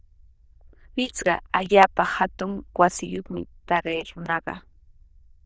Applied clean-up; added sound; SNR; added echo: neural diffusion model UNIVERSE++.